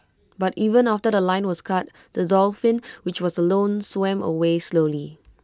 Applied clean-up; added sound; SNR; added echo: none; none; none; none.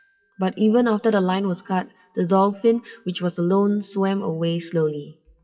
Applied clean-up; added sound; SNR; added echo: classical method WPE with log-MMSE.